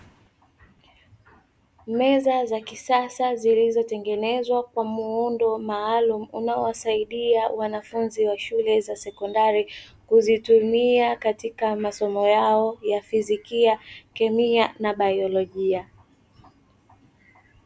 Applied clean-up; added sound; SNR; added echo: none; none; none; none.